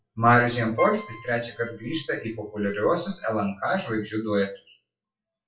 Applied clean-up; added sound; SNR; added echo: classical method WPE with log-MMSE.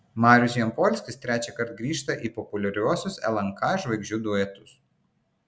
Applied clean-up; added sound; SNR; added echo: none; none; none; none.